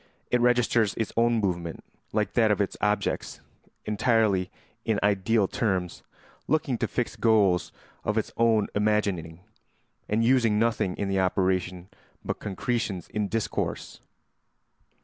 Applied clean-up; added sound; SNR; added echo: none; none; none; none.